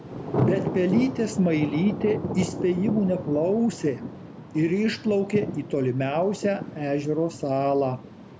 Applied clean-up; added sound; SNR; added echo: none; Thunder; 7 dB; none.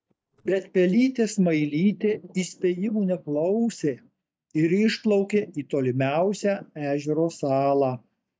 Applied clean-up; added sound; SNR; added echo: neural mask model DeepFilterNet 3.